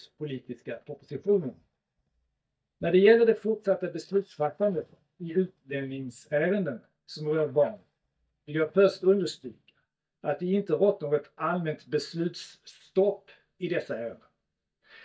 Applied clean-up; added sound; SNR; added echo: neural mask model DeepFilterNet 3.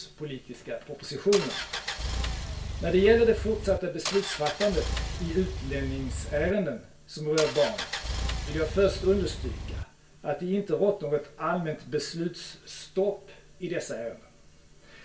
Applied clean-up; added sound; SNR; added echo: none; Engine; 4 dB; reverberation time 0.3 s.